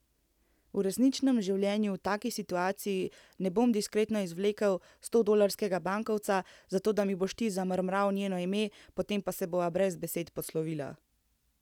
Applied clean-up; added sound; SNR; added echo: none; none; none; none.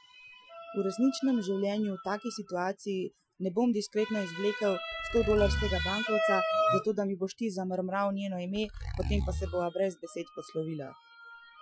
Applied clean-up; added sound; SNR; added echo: classical method Wiener filter.